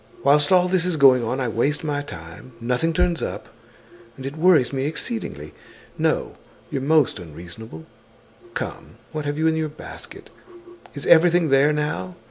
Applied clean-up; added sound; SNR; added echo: none; none; none; none.